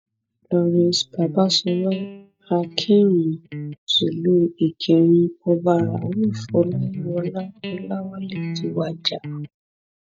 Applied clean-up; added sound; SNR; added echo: neural mask model DeepFilterNet 3.